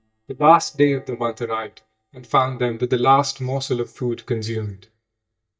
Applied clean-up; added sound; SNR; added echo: neural mask model DeepFilterNet 3.